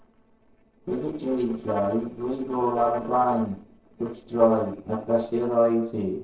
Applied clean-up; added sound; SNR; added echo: neural separator model SepFormer DNS4.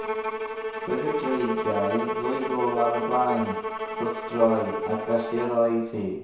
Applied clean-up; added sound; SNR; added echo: none; Bowed string instrument; 4 dB; reverberation time 0.7 s.